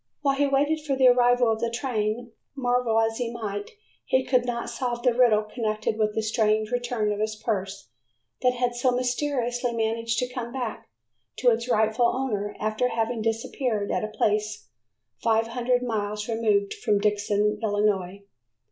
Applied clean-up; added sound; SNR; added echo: none; none; none; none.